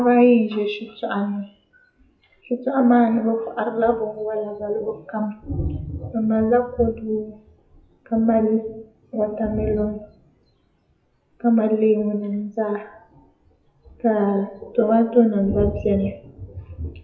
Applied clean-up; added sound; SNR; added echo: classical method WPE with log-MMSE.